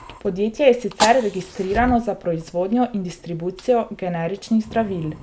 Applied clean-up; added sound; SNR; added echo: none; Fire; 12 dB; none.